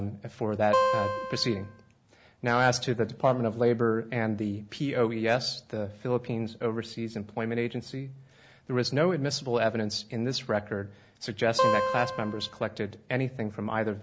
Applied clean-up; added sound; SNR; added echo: none; Acoustic guitar; -1 dB; none.